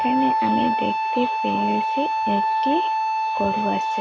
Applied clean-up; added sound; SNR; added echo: none; Wind instrument, woodwind instrument; -4 dB; none.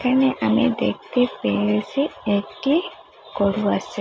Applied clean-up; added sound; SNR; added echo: none; none; none; none.